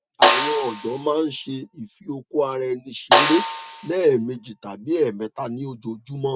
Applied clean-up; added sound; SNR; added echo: none; Snare drum; -1 dB; none.